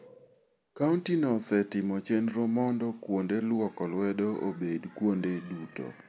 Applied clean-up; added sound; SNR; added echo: none; none; none; none.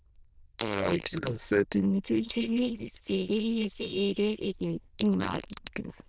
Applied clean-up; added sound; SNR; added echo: neural diffusion model UNIVERSE++.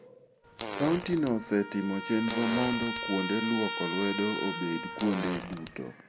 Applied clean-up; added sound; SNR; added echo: none; Trumpet + Fart; 6 dB; none.